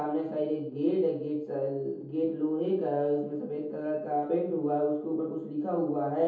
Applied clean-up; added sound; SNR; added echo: none; none; none; reverberation time 0.7 s.